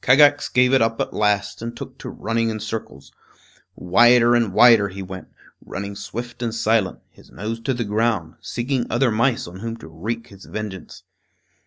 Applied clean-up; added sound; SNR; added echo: none; none; none; none.